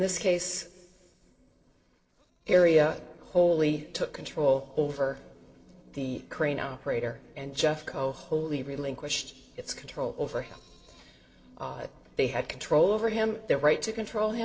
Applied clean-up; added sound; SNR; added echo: neural separator model SepFormer DNS4.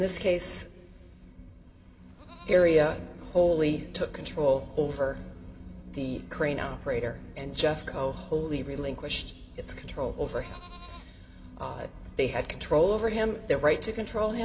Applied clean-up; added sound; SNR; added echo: none; Livestock, farm animals, working animals; 19 dB; reverberation time 1.8 s.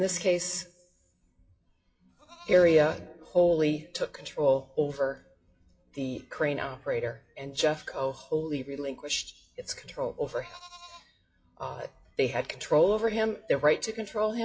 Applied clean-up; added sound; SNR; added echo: classical method WPE with log-MMSE.